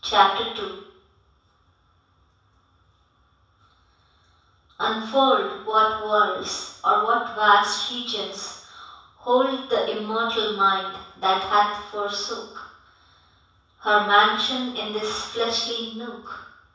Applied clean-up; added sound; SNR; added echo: none; none; none; reverberation time 0.7 s.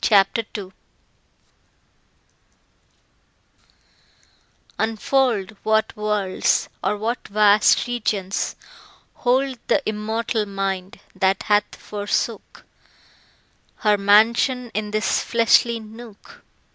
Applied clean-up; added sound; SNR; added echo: none; none; none; none.